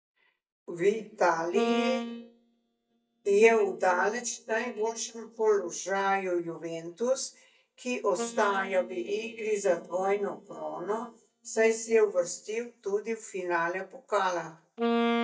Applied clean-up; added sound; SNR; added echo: neural mask model DeepFilterNet 3.